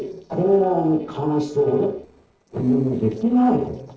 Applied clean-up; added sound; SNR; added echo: neural separator model SepFormer DNS4.